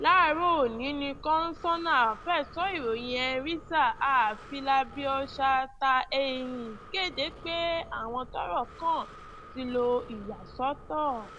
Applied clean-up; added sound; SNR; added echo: none; Breathing; 17 dB; none.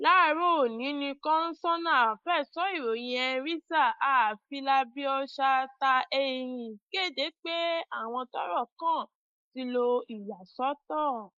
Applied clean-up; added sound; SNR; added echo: neural mask model Resemble Enhance denoiser.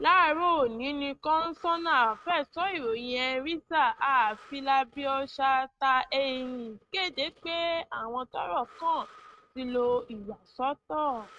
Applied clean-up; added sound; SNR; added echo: neural mask model RNNoise.